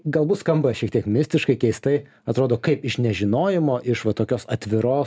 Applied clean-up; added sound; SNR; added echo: none; none; none; none.